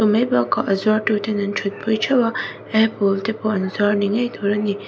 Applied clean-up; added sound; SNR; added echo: none; none; none; none.